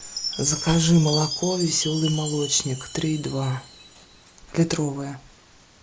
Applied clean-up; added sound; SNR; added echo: none; Chime; 10 dB; none.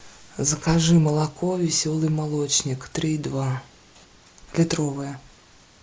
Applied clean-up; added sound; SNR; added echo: none; none; none; none.